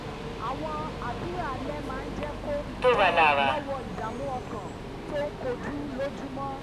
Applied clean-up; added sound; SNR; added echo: none; Subway, metro, underground; -5 dB; none.